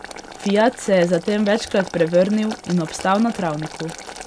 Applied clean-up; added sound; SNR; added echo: none; Boiling; 15 dB; none.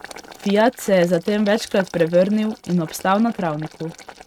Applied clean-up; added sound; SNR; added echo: neural mask model RNNoise.